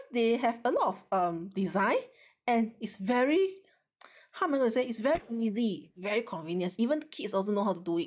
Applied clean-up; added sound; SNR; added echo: neural mask model DeepFilterNet 3.